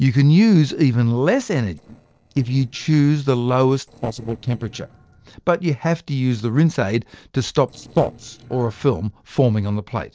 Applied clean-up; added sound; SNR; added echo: neural separator model SepFormer DNS4.